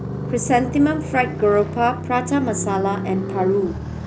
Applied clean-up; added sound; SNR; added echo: none; Motorcycle; 7 dB; none.